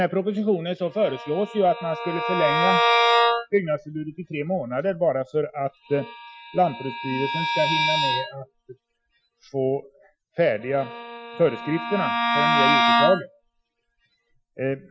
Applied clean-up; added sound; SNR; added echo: classical method Wiener filter.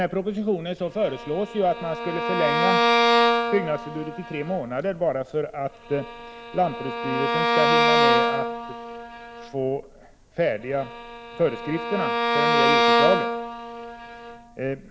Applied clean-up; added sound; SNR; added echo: none; Bowed string instrument; -3 dB; none.